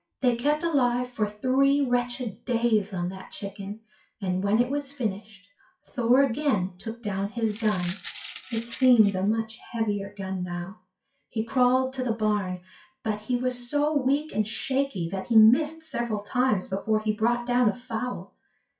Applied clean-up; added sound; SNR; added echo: classical method WPE with log-MMSE.